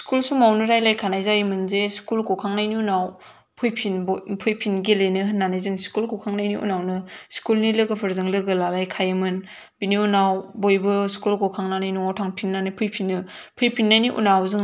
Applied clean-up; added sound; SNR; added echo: none; none; none; none.